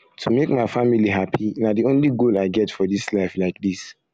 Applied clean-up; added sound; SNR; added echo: none; none; none; none.